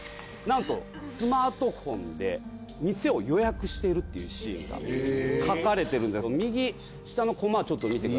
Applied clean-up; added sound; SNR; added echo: none; Cough; 16 dB; none.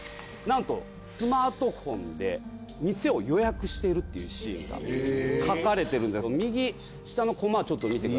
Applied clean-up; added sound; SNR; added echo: none; none; none; none.